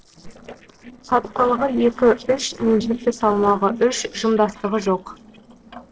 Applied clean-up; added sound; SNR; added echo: neural separator model SepFormer DNS4.